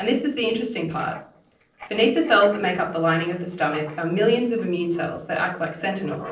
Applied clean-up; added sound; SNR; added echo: neural separator model SepFormer DNS4.